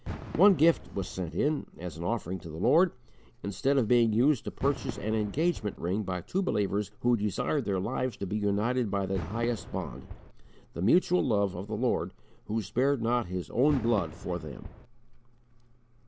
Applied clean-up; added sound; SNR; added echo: none; Fireworks; 16 dB; none.